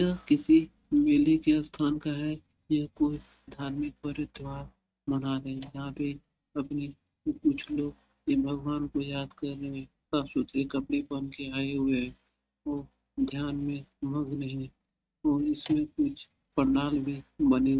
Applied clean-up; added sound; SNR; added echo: neural mask model RNNoise.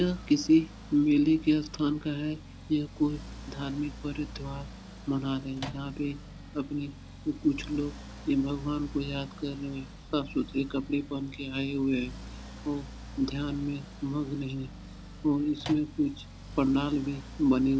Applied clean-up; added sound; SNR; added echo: none; Microwave oven + Accelerating, revving, vroom; 13 dB; none.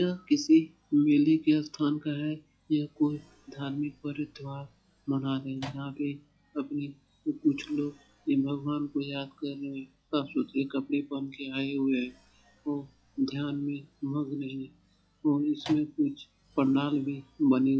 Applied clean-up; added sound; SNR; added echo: classical method log-MMSE.